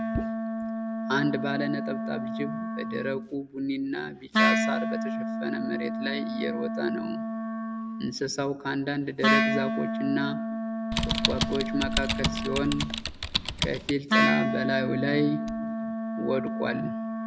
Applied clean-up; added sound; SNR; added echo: none; Typing + Wind instrument, woodwind instrument; -2 dB; none.